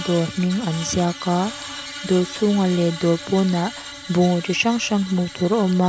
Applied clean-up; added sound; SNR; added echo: none; Screech; 14 dB; none.